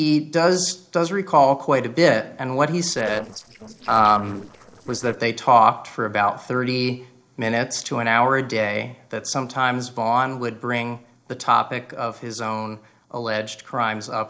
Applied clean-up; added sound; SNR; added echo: neural separator model SepFormer DNS4.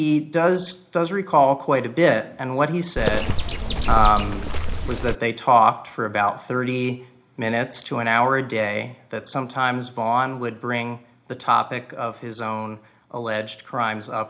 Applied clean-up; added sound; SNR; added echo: none; Bird; -2 dB; reverberation time 0.4 s.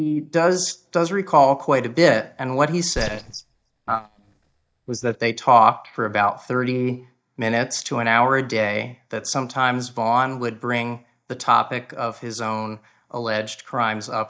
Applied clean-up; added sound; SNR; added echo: neural mask model DeepFilterNet 3.